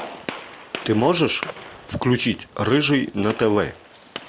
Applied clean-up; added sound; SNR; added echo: none; Gunshot, gunfire; 14 dB; none.